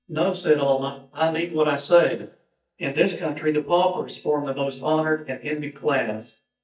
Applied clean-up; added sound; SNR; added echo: neural mask model DeepFilterNet 3.